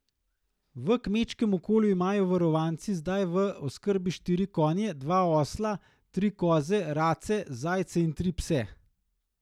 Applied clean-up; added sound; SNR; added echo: none; none; none; none.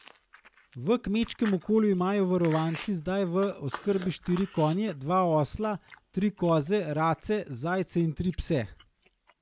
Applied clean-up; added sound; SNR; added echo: none; Chewing, mastication; 18 dB; none.